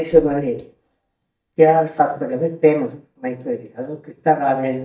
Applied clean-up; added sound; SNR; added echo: neural mask model DeepFilterNet 3.